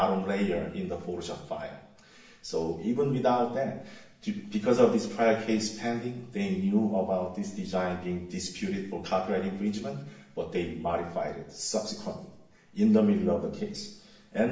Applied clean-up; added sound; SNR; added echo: none; none; none; reverberation time 0.8 s.